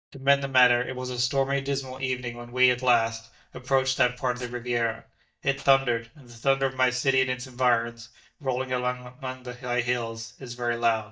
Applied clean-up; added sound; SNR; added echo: neural mask model DeepFilterNet 3.